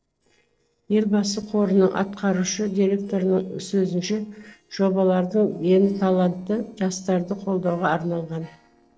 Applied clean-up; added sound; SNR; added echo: neural separator model SepFormer DNS4.